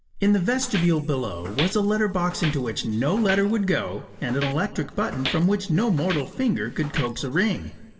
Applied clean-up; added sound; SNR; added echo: none; Walk, footsteps; 13 dB; reverberation time 1.6 s.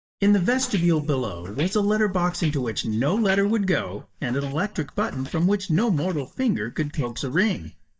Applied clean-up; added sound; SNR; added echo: neural mask model DeepFilterNet 3.